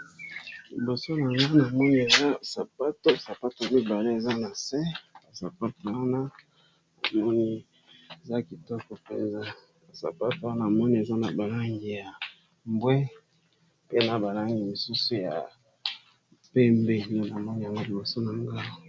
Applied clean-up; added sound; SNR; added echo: none; none; none; none.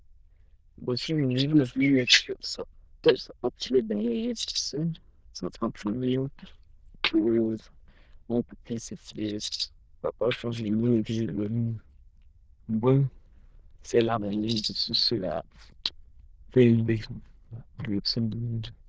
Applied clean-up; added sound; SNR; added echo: neural diffusion model UNIVERSE++.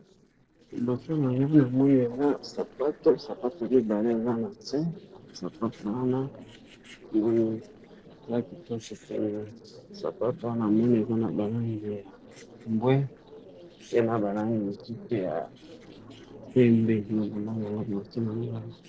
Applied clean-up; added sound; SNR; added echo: neural separator model SepFormer DNS4.